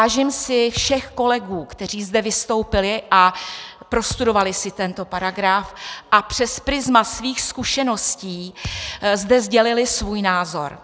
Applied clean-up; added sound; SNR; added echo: none; Thump, thud; 18 dB; none.